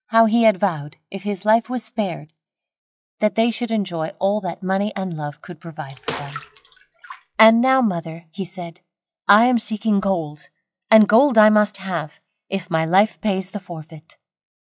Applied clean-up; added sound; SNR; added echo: classical method log-MMSE.